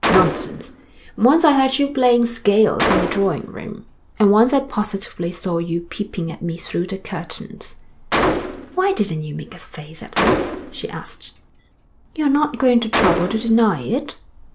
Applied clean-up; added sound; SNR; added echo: none; Gunshot, gunfire; 6 dB; none.